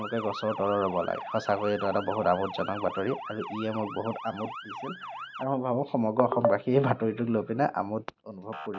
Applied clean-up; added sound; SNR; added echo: none; Motor vehicle (road) / Siren; 12 dB; none.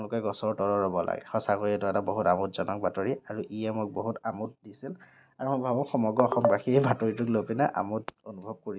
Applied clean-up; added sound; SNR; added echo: none; none; none; none.